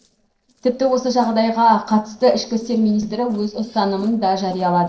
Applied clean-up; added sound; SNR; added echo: neural separator model SepFormer DNS4.